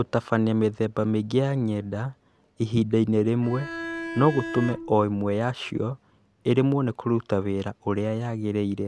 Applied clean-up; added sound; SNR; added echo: none; Bowed string instrument; 9 dB; none.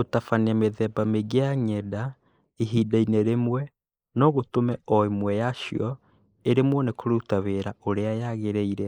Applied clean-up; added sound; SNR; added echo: neural mask model Resemble Enhance denoiser.